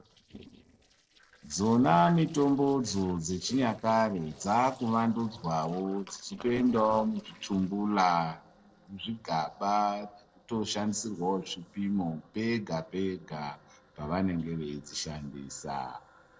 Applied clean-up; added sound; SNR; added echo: neural separator model SepFormer DNS4.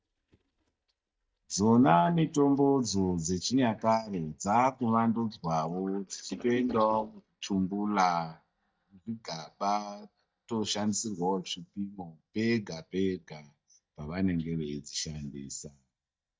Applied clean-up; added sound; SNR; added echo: neural mask model DeepFilterNet 3.